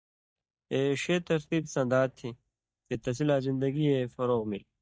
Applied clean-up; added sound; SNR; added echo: neural mask model DeepFilterNet 3.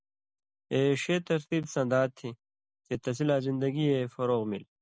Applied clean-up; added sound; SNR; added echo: none; none; none; none.